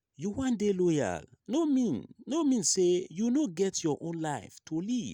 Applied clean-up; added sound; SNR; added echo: none; none; none; none.